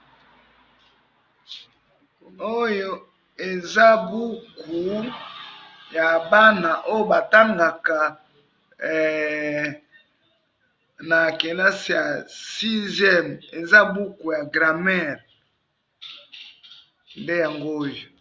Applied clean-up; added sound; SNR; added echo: none; none; none; none.